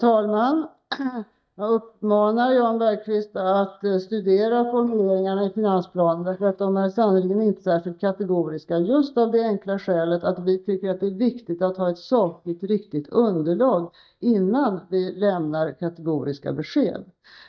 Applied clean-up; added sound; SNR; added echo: neural mask model DeepFilterNet 3.